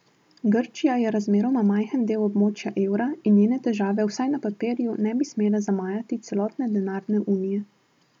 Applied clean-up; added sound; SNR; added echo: none; none; none; none.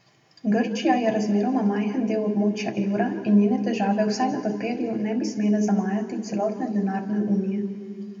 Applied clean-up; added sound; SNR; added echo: none; none; none; reverberation time 1.8 s.